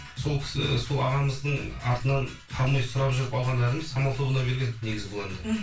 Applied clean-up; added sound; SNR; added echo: none; none; none; reverberation time 0.2 s.